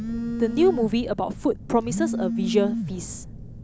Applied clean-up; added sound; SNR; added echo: none; Telephone; 5 dB; none.